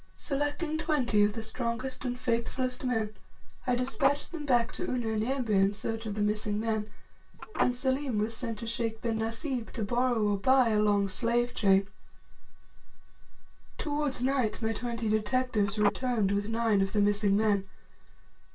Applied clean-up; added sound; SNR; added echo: none; Telephone; 13 dB; reverberation time 0.2 s.